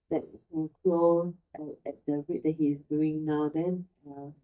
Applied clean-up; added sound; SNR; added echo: neural mask model DeepFilterNet 3.